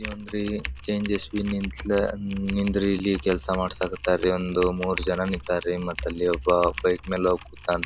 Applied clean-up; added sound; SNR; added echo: none; Typing; 12 dB; none.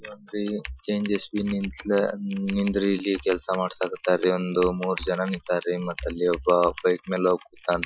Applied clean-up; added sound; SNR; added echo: classical method Wiener filter.